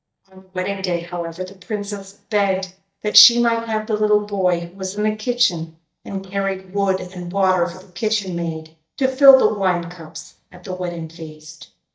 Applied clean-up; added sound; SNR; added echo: neural mask model DeepFilterNet 3.